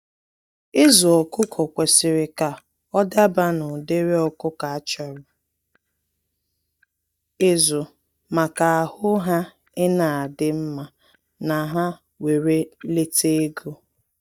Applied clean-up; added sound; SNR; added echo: neural mask model DeepFilterNet 3.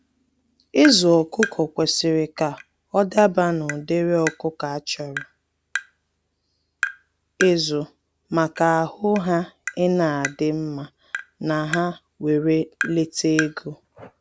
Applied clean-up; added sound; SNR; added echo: none; Tap; 13 dB; none.